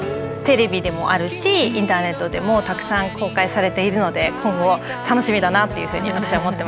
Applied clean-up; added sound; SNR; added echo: none; none; none; none.